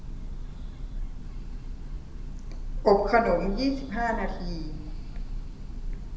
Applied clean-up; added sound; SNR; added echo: none; Bird / Breathing; 3 dB; reverberation time 0.8 s.